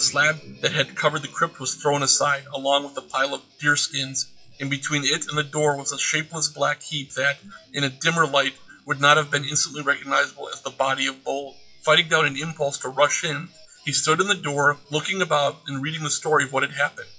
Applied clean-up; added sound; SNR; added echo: classical method WPE with log-MMSE.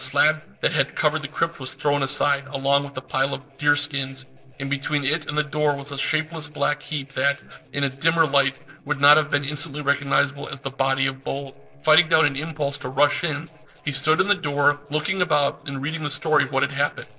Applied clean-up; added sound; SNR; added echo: neural separator model SepFormer DNS4.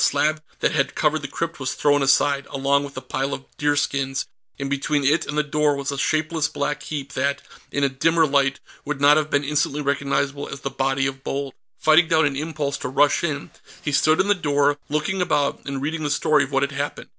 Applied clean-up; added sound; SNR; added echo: none; none; none; none.